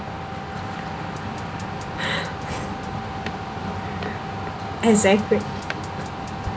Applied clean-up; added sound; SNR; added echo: none; Fire; 20 dB; none.